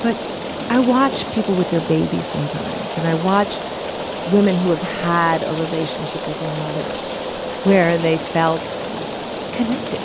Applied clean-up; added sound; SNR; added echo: none; Rain; 6 dB; none.